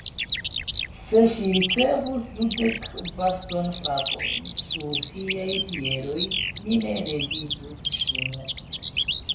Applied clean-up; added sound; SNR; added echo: none; Bird vocalization, bird call, bird song; 3 dB; reverberation time 0.6 s.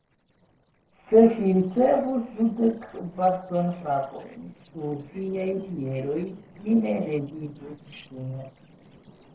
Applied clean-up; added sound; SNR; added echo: neural separator model SepFormer DNS4.